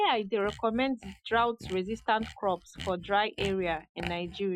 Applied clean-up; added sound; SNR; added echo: classical method Wiener filter.